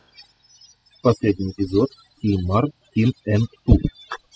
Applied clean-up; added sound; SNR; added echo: classical method spectral subtraction.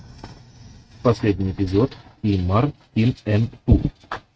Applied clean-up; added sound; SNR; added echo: neural mask model RNNoise.